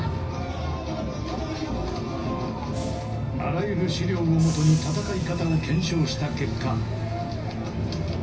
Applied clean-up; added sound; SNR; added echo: none; Bus / Engine; 8 dB; reverberation time 0.4 s.